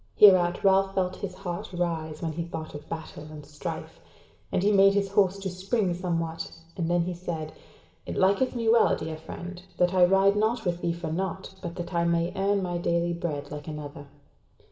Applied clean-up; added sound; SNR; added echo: none; none; none; reverberation time 0.9 s.